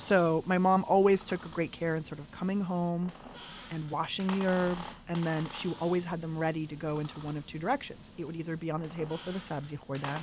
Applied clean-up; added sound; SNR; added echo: none; Squeak; 16 dB; none.